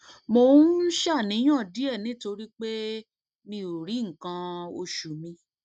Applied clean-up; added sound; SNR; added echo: none; none; none; none.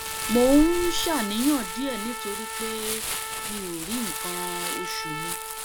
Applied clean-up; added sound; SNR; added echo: none; Crumpling, crinkling + Trumpet; 4 dB; none.